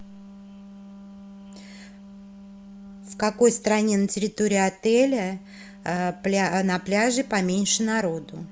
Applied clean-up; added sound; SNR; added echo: none; Wind instrument, woodwind instrument; 19 dB; none.